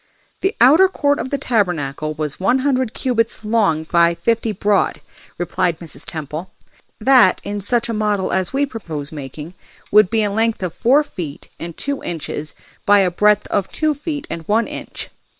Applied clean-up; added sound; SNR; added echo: neural separator model SepFormer WHAM!.